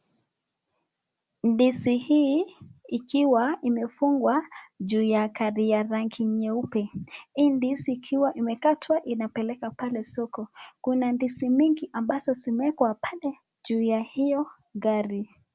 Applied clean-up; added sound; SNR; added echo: none; none; none; none.